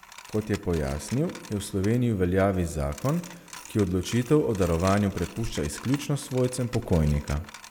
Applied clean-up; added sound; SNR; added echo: none; Coin (dropping); 19 dB; none.